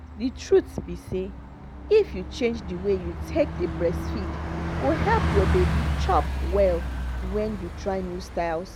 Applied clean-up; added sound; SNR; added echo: none; Bus; 2 dB; none.